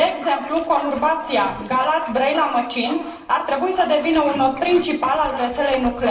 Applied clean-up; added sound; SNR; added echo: none; Dog; 16 dB; reverberation time 0.9 s.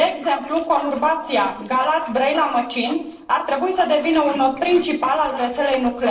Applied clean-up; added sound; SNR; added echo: neural separator model SepFormer DNS4.